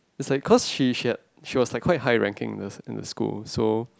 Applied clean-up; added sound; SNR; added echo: none; none; none; none.